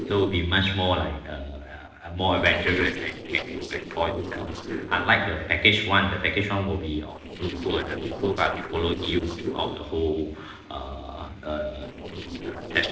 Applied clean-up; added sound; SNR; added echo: neural separator model SepFormer DNS4.